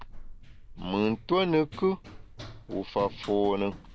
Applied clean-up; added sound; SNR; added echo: none; Run; 14 dB; none.